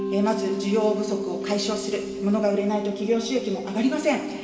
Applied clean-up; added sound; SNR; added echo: none; Mallet percussion; 7 dB; reverberation time 2.2 s.